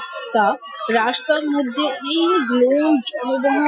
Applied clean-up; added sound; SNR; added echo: classical method Wiener filter.